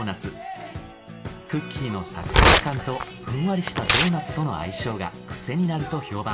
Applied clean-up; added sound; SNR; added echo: none; Tearing; -5 dB; reverberation time 0.2 s.